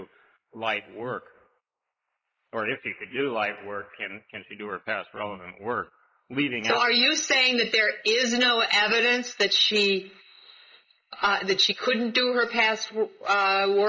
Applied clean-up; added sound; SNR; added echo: neural mask model Resemble Enhance denoiser.